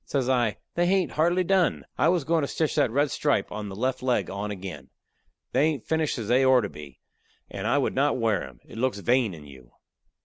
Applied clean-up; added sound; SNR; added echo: none; none; none; none.